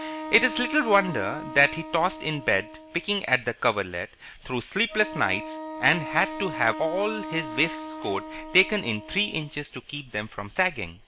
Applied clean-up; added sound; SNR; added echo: none; Wind instrument, woodwind instrument; 11 dB; none.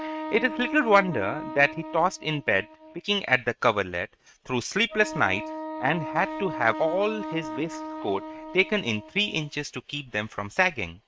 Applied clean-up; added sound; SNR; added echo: neural mask model RNNoise.